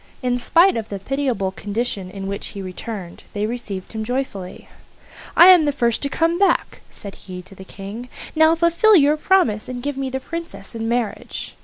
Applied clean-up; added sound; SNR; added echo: none; none; none; none.